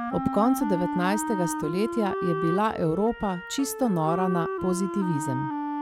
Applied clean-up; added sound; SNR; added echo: none; Wind instrument, woodwind instrument; 4 dB; none.